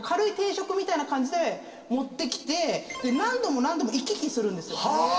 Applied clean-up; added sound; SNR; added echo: none; none; none; reverberation time 2.1 s.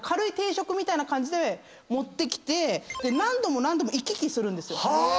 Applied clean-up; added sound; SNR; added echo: none; none; none; none.